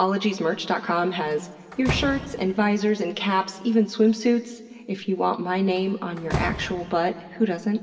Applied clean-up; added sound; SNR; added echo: none; Slam; 13 dB; reverberation time 1.7 s.